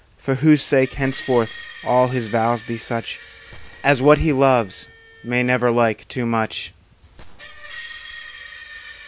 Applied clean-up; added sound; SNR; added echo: none; Screech + Gunshot, gunfire; 19 dB; none.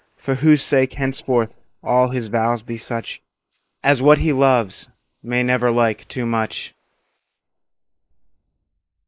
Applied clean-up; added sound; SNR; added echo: neural mask model Resemble Enhance denoiser.